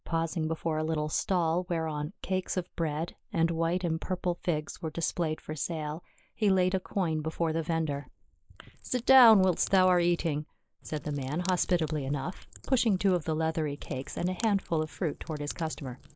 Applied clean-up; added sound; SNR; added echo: neural mask model Resemble Enhance denoiser.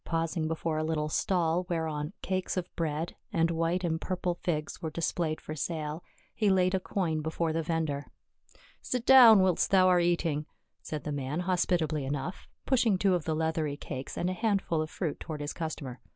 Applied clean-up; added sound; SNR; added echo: none; none; none; none.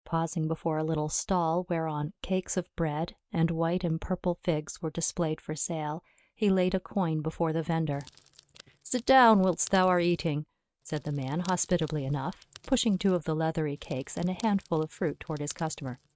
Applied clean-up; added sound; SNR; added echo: neural mask model RNNoise.